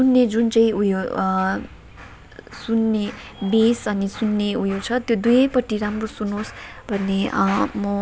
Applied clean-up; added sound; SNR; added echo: none; none; none; none.